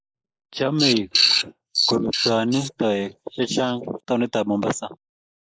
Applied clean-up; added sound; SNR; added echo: neural mask model Resemble Enhance denoiser.